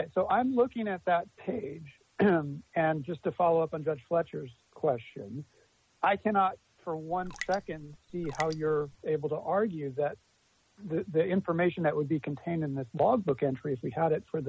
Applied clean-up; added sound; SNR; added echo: none; Raindrop; 14 dB; none.